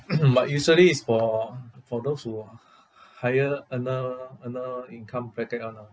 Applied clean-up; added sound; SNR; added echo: none; none; none; none.